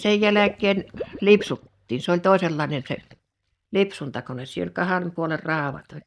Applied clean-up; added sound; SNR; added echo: neural mask model DeepFilterNet 3.